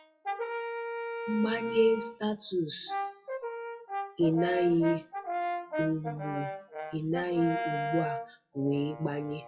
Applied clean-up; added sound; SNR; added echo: classical method WPE with log-MMSE.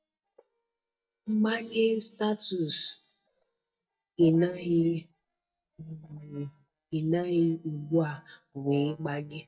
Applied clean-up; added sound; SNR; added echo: neural mask model DeepFilterNet 3.